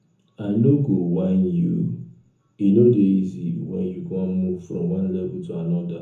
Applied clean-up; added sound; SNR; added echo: none; none; none; reverberation time 0.5 s.